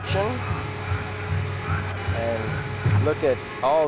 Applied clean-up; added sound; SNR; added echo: none; Domestic sounds, home sounds; 11 dB; none.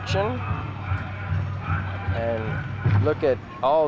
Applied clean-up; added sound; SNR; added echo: none; none; none; none.